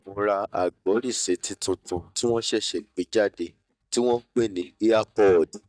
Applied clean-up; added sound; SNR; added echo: neural mask model DeepFilterNet 3.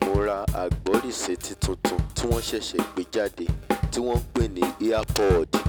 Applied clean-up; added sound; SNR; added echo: none; Drum kit; 1 dB; none.